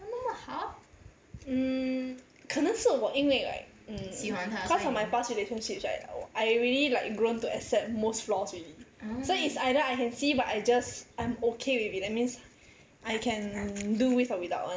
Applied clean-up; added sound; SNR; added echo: none; none; none; none.